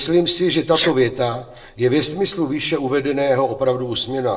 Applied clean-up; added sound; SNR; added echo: neural separator model SepFormer DNS4.